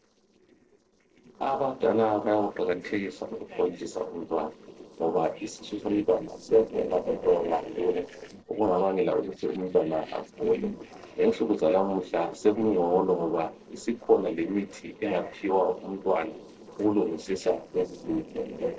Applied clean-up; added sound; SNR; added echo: neural separator model SepFormer DNS4.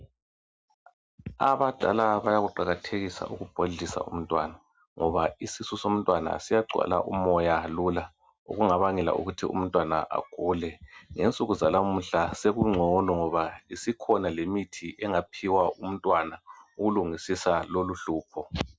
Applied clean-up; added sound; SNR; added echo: none; none; none; none.